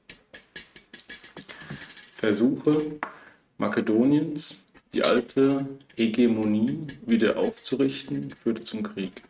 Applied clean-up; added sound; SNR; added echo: neural mask model RNNoise.